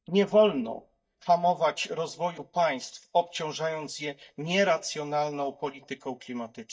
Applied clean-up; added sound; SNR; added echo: neural mask model DeepFilterNet 3.